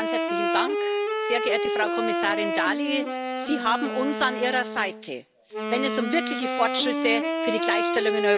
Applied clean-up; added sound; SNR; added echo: none; Wind instrument, woodwind instrument; 0 dB; none.